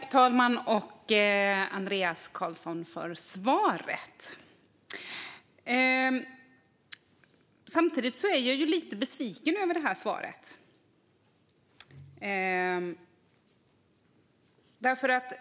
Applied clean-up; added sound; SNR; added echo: none; none; none; none.